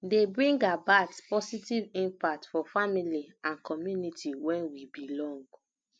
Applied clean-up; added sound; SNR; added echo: none; none; none; none.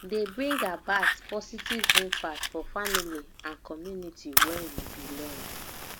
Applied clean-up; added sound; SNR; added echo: none; Fire; -3 dB; none.